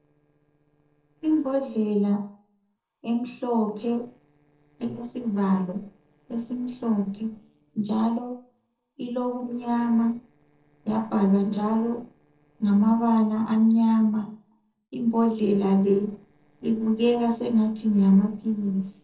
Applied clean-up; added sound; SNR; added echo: neural separator model SepFormer DNS4.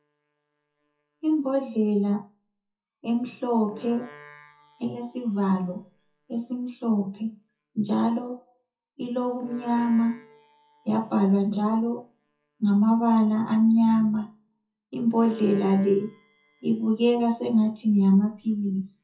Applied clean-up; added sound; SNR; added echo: classical method WPE with log-MMSE.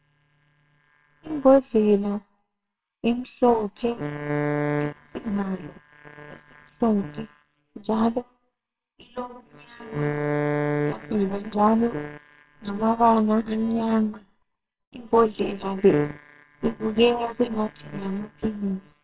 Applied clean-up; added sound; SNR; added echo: neural separator model SepFormer WHAMR!.